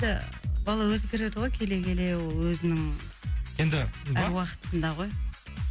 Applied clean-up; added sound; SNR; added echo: none; none; none; none.